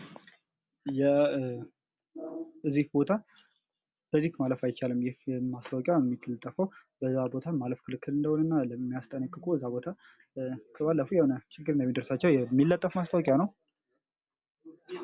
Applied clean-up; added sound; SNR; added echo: none; none; none; none.